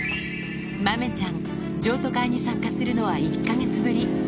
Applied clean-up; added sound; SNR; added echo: none; Piano; 0 dB; none.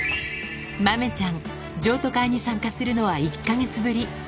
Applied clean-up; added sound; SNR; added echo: none; none; none; none.